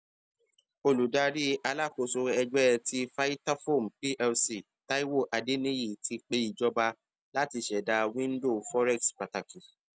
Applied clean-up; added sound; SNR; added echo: none; none; none; none.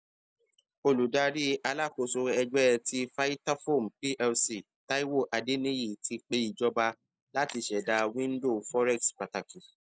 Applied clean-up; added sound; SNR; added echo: neural mask model Resemble Enhance denoiser.